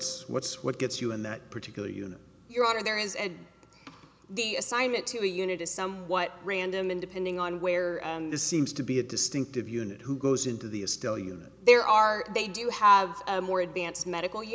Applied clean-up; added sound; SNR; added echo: none; none; none; none.